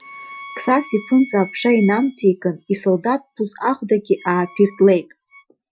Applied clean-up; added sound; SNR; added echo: classical method Wiener filter.